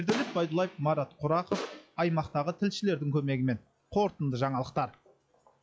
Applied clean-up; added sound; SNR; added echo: classical method log-MMSE.